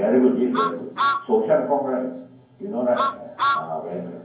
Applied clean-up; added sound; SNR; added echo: none; Truck; 4 dB; reverberation time 0.9 s.